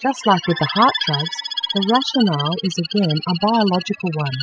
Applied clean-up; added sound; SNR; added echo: classical method spectral subtraction.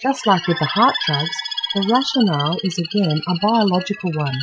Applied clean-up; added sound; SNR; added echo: classical method Wiener filter.